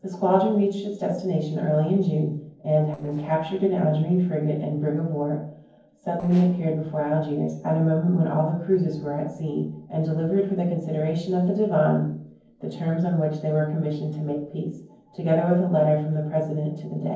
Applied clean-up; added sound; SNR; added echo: neural separator model SepFormer DNS4.